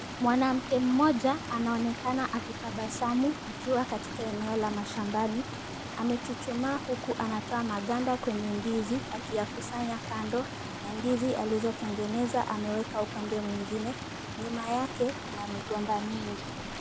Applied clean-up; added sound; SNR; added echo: none; Stream; 8 dB; none.